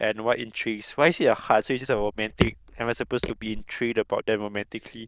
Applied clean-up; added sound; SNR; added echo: neural diffusion model UNIVERSE++.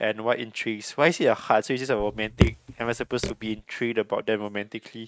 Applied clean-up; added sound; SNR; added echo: neural mask model RNNoise.